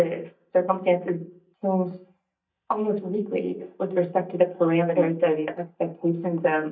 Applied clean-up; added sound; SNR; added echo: neural mask model DeepFilterNet 3.